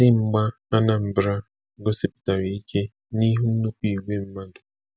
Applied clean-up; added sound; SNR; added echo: none; none; none; none.